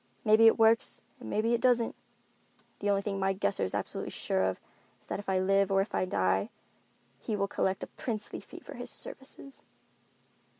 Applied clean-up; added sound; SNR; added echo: none; none; none; none.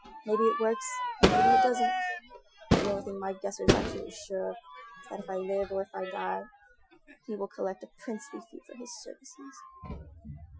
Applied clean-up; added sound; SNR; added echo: classical method Wiener filter.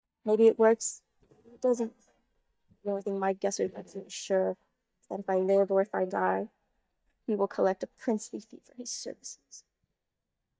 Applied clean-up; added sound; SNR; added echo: neural mask model DeepFilterNet 3.